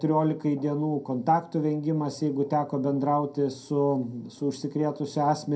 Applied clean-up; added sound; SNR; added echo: none; none; none; reverberation time 0.2 s.